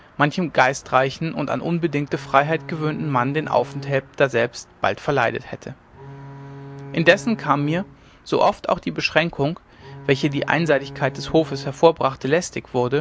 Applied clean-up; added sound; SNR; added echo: none; Bowed string instrument; 17 dB; none.